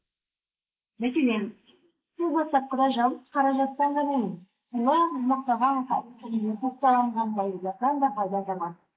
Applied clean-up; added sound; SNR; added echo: neural mask model Resemble Enhance denoiser.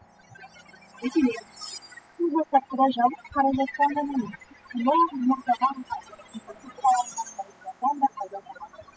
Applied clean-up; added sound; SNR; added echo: classical method spectral subtraction.